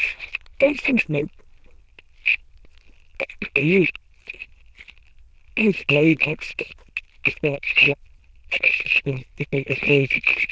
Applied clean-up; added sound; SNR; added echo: neural diffusion model UNIVERSE++.